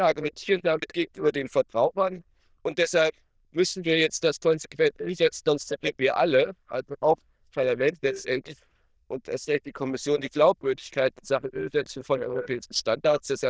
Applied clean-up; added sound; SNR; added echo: neural diffusion model UNIVERSE++.